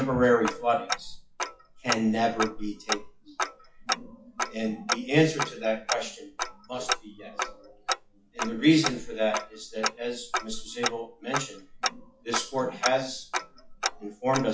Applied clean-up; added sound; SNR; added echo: classical method WPE with log-MMSE.